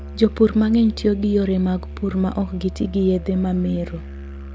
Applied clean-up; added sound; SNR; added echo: none; Musical instrument; 12 dB; none.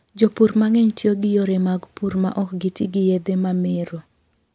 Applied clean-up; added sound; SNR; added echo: none; none; none; none.